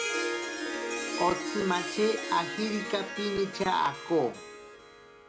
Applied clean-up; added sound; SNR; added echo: none; Harp; 4 dB; none.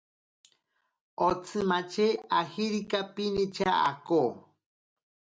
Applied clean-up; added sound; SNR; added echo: none; none; none; none.